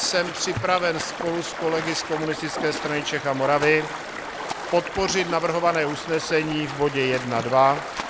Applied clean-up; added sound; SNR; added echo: none; Stream; 8 dB; none.